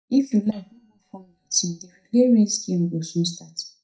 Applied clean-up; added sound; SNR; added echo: neural mask model DeepFilterNet 3.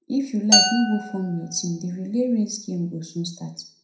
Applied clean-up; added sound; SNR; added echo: none; Glass; 0 dB; reverberation time 0.4 s.